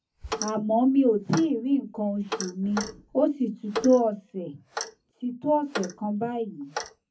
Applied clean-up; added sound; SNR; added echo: none; Clock; 12 dB; reverberation time 0.3 s.